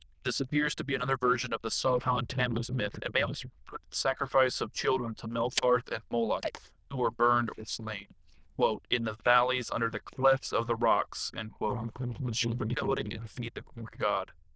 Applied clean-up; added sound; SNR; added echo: neural diffusion model UNIVERSE++.